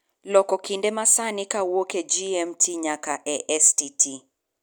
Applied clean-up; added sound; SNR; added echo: none; none; none; none.